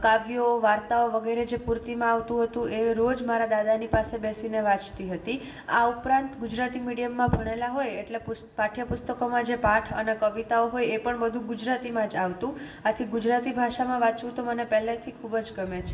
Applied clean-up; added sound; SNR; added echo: none; none; none; reverberation time 0.8 s.